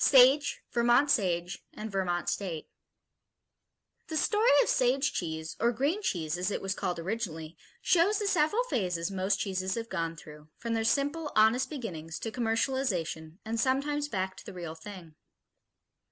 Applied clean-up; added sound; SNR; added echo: none; none; none; none.